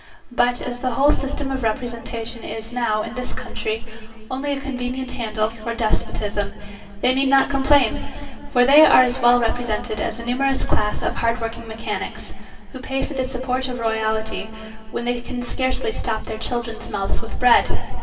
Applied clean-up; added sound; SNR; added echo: none; none; none; reverberation time 2.3 s.